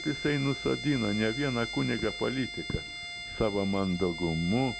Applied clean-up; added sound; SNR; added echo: none; Bowed string instrument; 9 dB; none.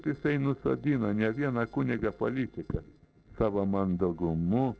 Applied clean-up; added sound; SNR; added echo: neural separator model SepFormer DNS4.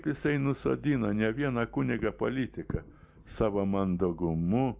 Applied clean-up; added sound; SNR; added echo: none; none; none; none.